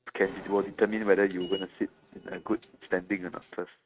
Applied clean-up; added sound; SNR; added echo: neural mask model RNNoise.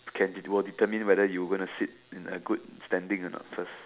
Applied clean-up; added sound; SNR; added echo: none; none; none; none.